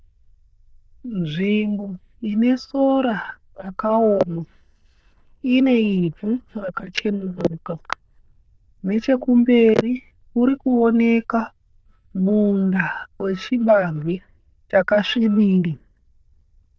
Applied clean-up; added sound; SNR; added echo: neural diffusion model UNIVERSE++.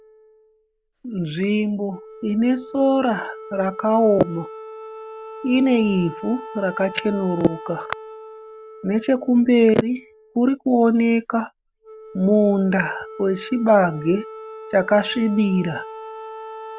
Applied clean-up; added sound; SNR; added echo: none; Wind instrument, woodwind instrument; 17 dB; none.